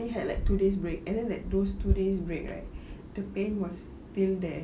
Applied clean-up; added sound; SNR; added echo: none; none; none; none.